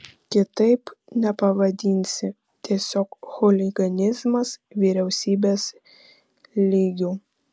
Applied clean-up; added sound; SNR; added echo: none; none; none; none.